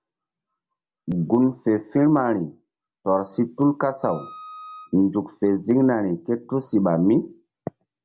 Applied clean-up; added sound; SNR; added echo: none; Wind instrument, woodwind instrument; 18 dB; none.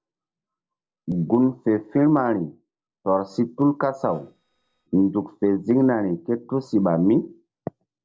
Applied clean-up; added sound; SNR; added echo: neural separator model SepFormer DNS4.